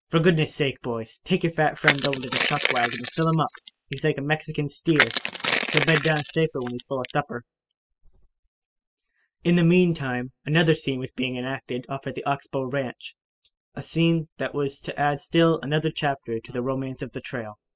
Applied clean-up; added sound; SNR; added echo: classical method spectral subtraction.